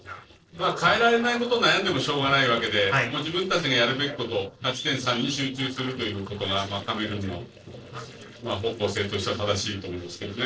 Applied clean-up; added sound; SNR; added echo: neural separator model SepFormer DNS4.